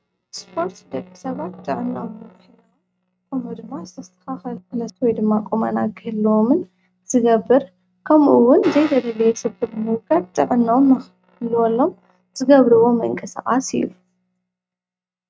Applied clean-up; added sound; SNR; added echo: neural mask model RNNoise.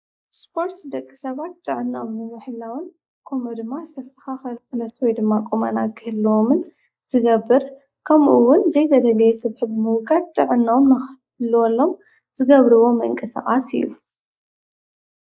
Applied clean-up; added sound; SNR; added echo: neural mask model Resemble Enhance denoiser.